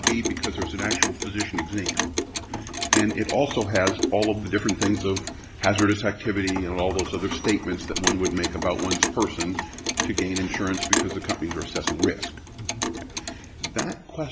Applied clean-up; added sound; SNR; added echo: none; Clock; 2 dB; none.